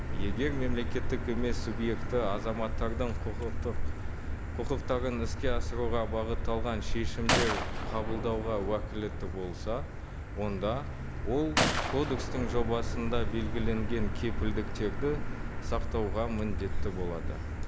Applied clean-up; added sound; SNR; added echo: none; Motor vehicle (road) + Gunshot, gunfire; -2 dB; none.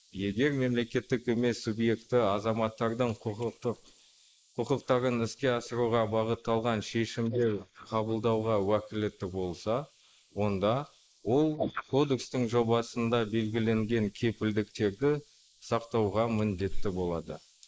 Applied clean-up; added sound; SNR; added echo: neural mask model Resemble Enhance denoiser.